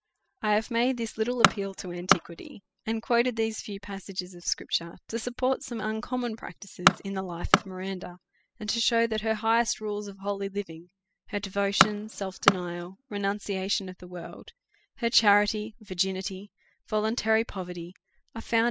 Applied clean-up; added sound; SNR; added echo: classical method spectral subtraction.